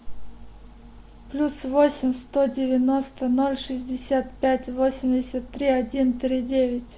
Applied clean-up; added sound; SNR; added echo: none; none; none; none.